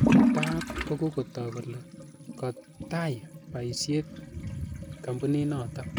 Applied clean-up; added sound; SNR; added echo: none; Toilet flush / Liquid; -2 dB; none.